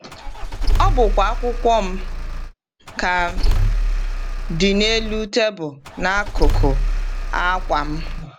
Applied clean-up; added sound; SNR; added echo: none; Engine starting / Car; -3 dB; none.